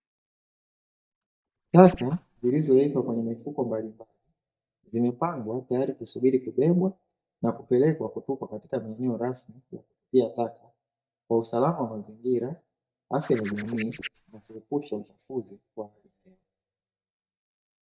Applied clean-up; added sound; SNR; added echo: neural mask model DeepFilterNet 3.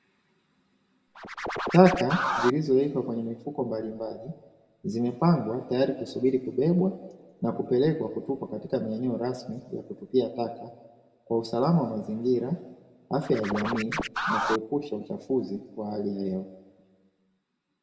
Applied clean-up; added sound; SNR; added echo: none; Scratching (performance technique); 3 dB; reverberation time 1.2 s.